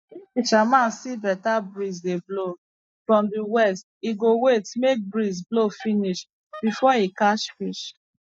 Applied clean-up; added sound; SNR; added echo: neural mask model DeepFilterNet 3.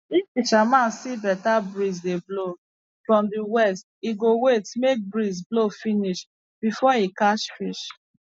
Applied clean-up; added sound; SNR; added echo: none; none; none; none.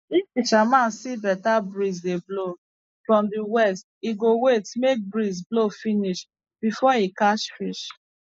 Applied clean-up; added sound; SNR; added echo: neural mask model Resemble Enhance denoiser.